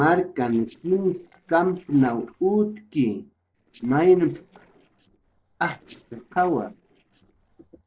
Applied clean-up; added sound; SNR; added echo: neural separator model SepFormer DNS4.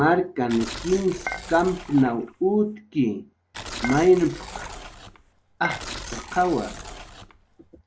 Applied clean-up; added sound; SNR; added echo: none; Dishes, pots, and pans / Chink, clink + Tearing; 12 dB; none.